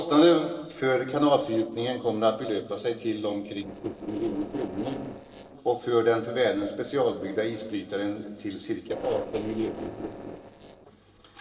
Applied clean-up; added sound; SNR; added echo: neural separator model SepFormer DNS4.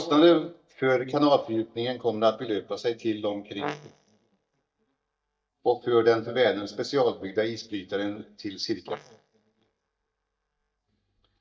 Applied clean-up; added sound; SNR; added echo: neural mask model DeepFilterNet 3.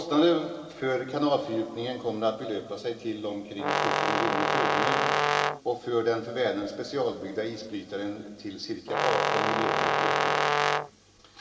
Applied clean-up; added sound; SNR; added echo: none; Brass instrument; -5 dB; reverberation time 2.0 s.